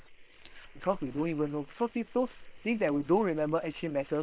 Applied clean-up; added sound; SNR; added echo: neural separator model SepFormer WHAM!.